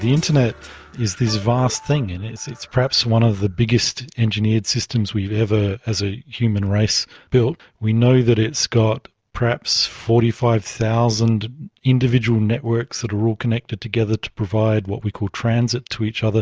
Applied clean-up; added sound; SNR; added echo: none; none; none; none.